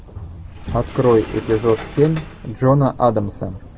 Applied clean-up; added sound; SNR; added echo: none; Sliding door; 15 dB; none.